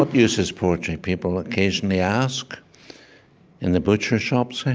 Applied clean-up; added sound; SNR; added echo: none; none; none; none.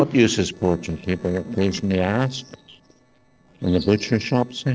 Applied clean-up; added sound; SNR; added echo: neural separator model SepFormer DNS4.